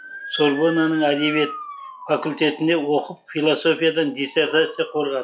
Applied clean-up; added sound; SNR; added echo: classical method log-MMSE.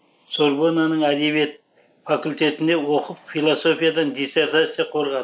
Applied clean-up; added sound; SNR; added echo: neural mask model Resemble Enhance denoiser.